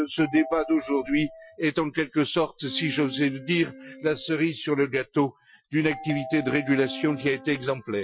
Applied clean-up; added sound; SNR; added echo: classical method Wiener filter.